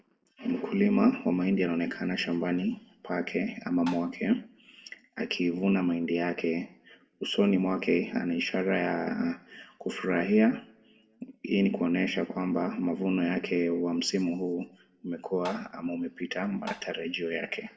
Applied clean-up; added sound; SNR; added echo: none; Tap; 13 dB; reverberation time 0.5 s.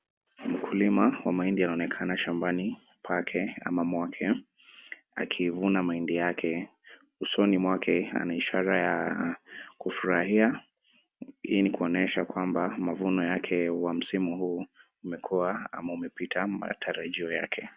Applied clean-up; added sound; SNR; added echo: none; none; none; none.